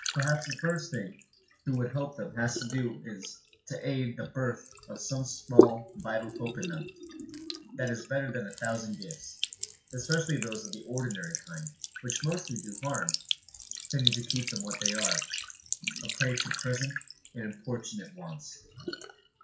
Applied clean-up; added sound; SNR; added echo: classical method WPE with log-MMSE.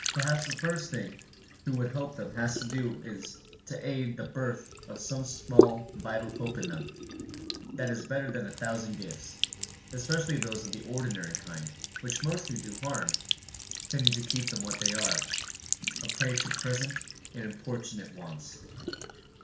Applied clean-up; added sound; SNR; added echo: none; Trickle, dribble / Sink (filling or washing); 0 dB; reverberation time 0.5 s.